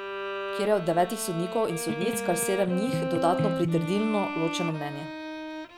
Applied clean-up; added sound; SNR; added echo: none; Bowed string instrument + Electric guitar; 3 dB; none.